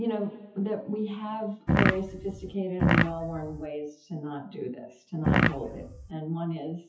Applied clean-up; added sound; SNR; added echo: classical method WPE with log-MMSE.